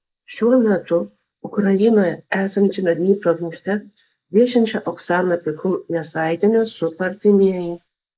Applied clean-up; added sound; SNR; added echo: neural mask model Resemble Enhance denoiser.